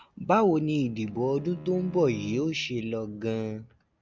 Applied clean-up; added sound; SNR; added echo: none; Bowed string instrument; 18 dB; none.